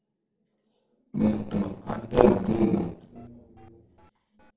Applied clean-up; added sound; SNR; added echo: neural separator model SepFormer DNS4.